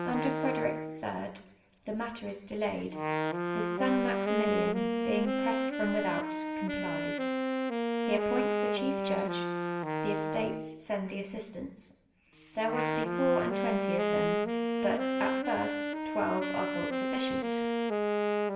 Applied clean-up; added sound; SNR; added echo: none; Wind instrument, woodwind instrument; -3 dB; reverberation time 0.9 s.